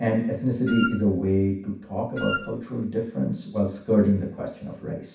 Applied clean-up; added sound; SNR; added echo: none; Wind instrument, woodwind instrument; 6 dB; reverberation time 0.6 s.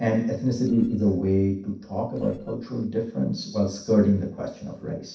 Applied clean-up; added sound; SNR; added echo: neural separator model SepFormer DNS4.